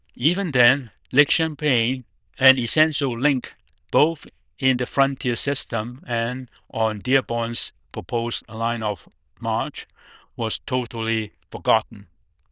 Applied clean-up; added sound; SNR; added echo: neural diffusion model UNIVERSE++.